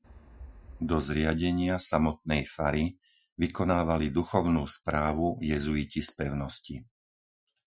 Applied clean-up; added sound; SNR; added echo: classical method Wiener filter.